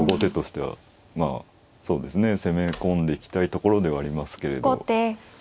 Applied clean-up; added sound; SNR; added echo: none; none; none; none.